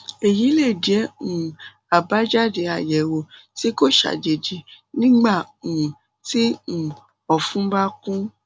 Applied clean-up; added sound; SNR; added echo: none; none; none; none.